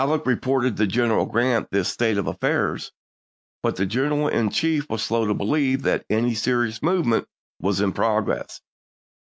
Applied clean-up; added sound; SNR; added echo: none; none; none; none.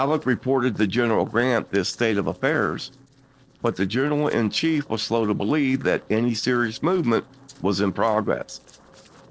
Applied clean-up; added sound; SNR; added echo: neural separator model SepFormer DNS4.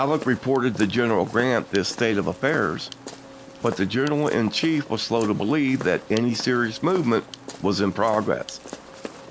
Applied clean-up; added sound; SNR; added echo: none; Walk, footsteps; 16 dB; none.